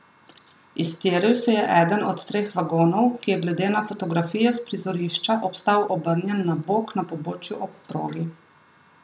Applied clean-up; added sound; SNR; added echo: none; none; none; none.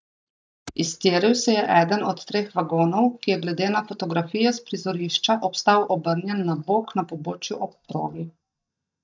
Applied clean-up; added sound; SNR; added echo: neural mask model DeepFilterNet 3.